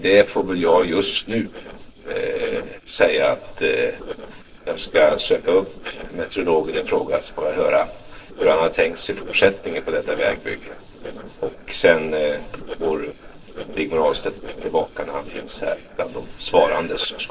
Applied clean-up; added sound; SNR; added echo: neural separator model SepFormer DNS4.